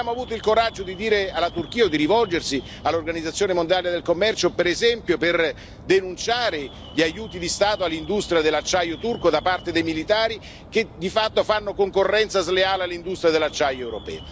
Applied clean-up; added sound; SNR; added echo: none; Alarm; 18 dB; none.